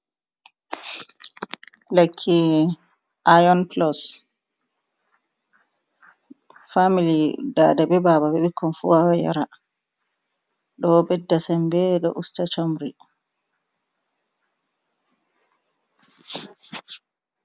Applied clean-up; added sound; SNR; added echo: none; none; none; none.